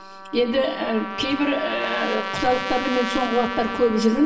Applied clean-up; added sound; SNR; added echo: none; Trumpet; 8 dB; reverberation time 0.9 s.